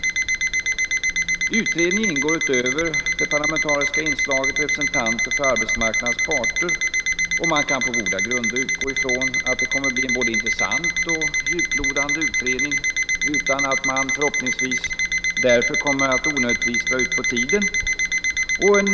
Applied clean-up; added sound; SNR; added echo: none; Alarm; -4 dB; none.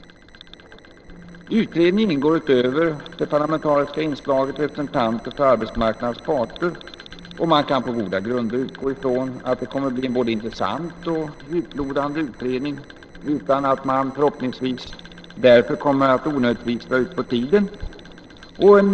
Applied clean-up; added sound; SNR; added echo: neural separator model SepFormer DNS4.